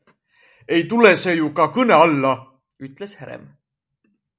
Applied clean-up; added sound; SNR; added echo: none; none; none; none.